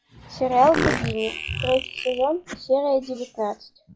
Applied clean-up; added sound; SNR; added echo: classical method log-MMSE.